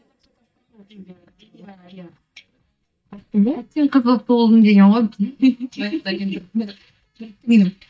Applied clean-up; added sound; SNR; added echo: neural mask model DeepFilterNet 3.